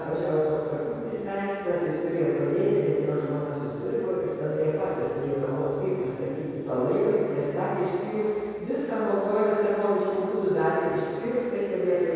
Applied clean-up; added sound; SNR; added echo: none; none; none; reverberation time 2.2 s.